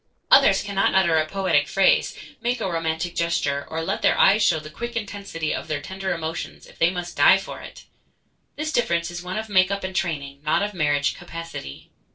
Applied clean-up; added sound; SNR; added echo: neural separator model SepFormer DNS4.